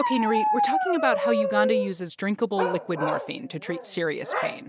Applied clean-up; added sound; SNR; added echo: none; Bark; -1 dB; none.